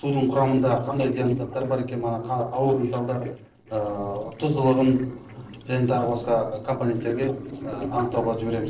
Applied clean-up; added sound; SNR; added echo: neural separator model SepFormer DNS4.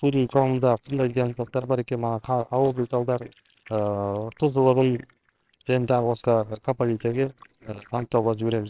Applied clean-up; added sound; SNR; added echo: neural separator model SepFormer WHAMR!.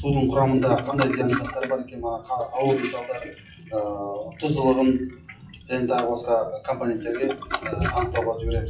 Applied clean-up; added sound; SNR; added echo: classical method WPE with log-MMSE.